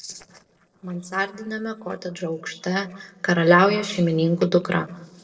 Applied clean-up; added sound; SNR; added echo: neural separator model SepFormer DNS4.